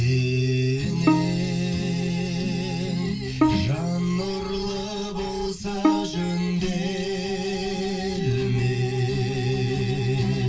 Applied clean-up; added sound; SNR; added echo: none; Bowed string instrument; 4 dB; reverberation time 0.1 s.